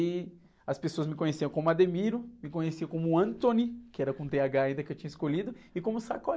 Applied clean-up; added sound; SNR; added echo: none; none; none; none.